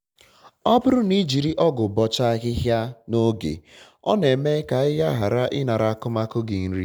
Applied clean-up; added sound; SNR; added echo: none; none; none; none.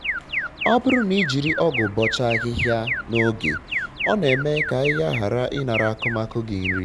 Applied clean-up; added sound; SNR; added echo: none; Alarm; 5 dB; none.